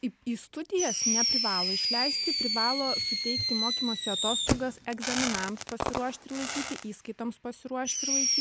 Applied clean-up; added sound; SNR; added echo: none; Fireworks; -3 dB; none.